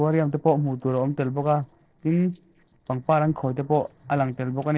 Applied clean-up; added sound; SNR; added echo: neural separator model SepFormer DNS4.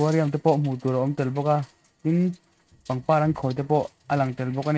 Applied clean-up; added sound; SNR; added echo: neural mask model RNNoise.